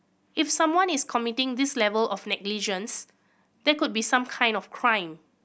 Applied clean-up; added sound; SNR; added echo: none; none; none; none.